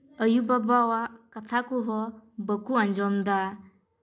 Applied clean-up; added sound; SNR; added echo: none; none; none; none.